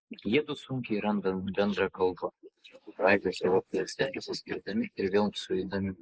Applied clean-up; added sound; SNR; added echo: neural mask model Resemble Enhance denoiser.